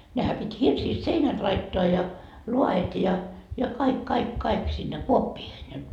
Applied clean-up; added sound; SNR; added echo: none; none; none; none.